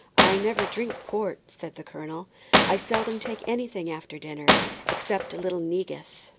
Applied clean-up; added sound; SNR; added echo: none; Wood; -4 dB; none.